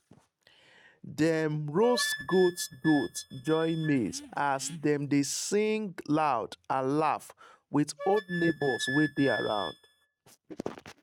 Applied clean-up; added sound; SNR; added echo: neural mask model RNNoise.